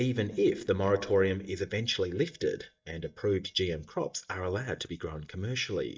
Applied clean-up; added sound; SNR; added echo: neural mask model DeepFilterNet 3.